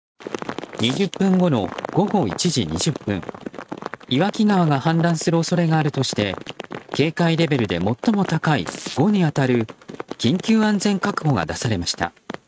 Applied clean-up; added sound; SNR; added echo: neural mask model RNNoise.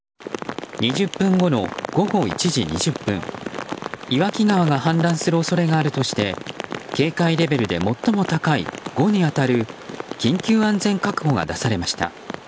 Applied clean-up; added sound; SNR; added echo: none; none; none; none.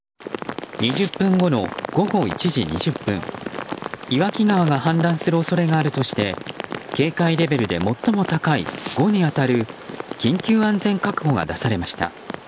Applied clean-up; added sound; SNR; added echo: none; Domestic sounds, home sounds; 17 dB; none.